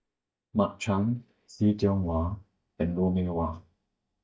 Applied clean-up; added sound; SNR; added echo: neural mask model DeepFilterNet 3.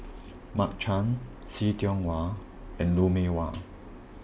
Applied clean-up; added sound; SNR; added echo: none; none; none; none.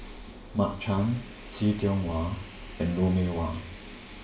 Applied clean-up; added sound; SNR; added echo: none; Tools; 19 dB; reverberation time 0.5 s.